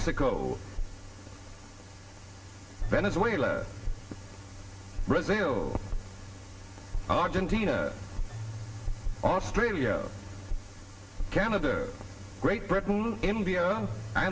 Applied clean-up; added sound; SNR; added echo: none; Keyboard (musical); 17 dB; reverberation time 2.7 s.